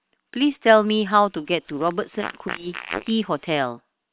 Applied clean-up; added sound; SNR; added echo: neural separator model SepFormer WHAM!.